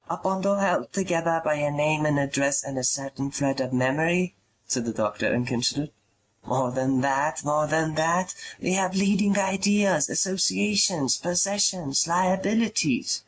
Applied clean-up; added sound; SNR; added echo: neural mask model RNNoise.